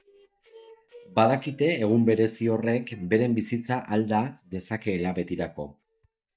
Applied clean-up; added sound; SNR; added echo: neural mask model DeepFilterNet 3.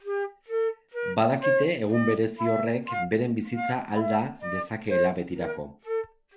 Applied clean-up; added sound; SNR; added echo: none; Wind instrument, woodwind instrument; 2 dB; none.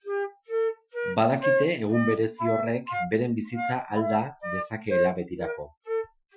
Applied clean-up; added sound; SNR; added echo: classical method Wiener filter.